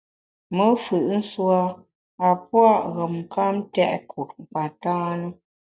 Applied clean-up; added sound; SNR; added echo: none; none; none; none.